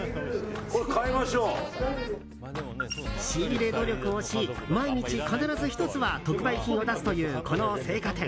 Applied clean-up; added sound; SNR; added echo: none; none; none; none.